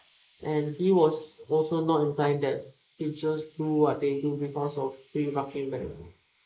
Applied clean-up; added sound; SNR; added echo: neural mask model Resemble Enhance denoiser.